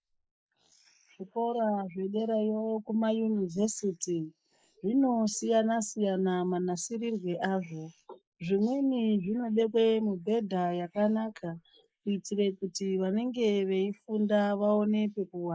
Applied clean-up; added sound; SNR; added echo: neural mask model Resemble Enhance denoiser.